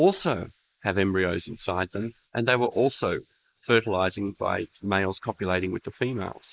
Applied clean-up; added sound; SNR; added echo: neural mask model Resemble Enhance denoiser.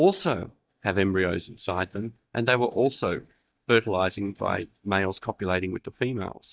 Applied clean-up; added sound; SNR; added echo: neural mask model DeepFilterNet 3.